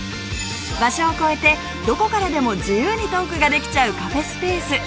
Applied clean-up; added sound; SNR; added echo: none; none; none; none.